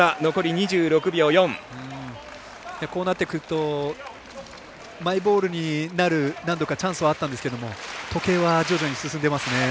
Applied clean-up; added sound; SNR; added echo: none; none; none; none.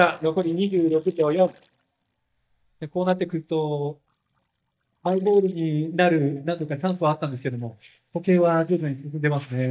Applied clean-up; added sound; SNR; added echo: neural mask model DeepFilterNet 3.